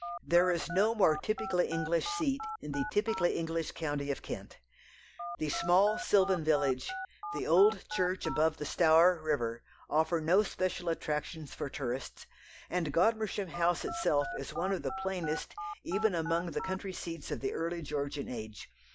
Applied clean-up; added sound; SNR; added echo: none; Telephone; 9 dB; none.